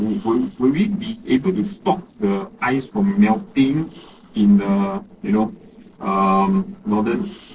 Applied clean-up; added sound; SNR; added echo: neural separator model SepFormer DNS4.